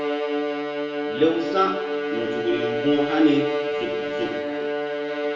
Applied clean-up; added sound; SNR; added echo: none; Bowed string instrument; 0 dB; reverberation time 0.8 s.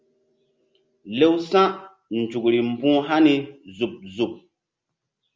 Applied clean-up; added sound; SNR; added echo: none; none; none; none.